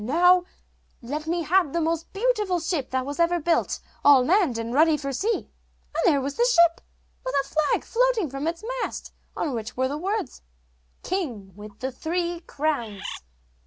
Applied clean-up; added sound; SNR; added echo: none; Bird; 12 dB; none.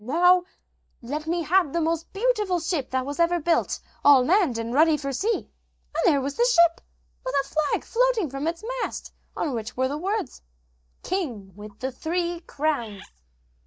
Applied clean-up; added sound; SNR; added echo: neural mask model DeepFilterNet 3.